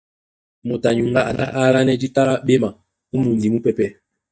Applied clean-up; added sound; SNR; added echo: neural mask model DeepFilterNet 3.